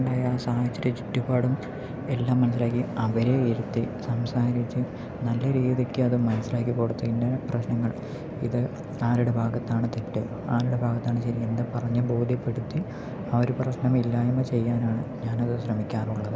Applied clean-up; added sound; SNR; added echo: none; none; none; none.